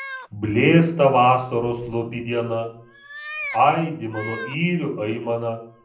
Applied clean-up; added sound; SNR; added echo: none; Meow; 17 dB; reverberation time 0.6 s.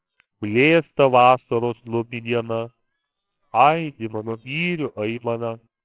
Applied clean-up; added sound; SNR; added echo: neural separator model SepFormer WHAMR!.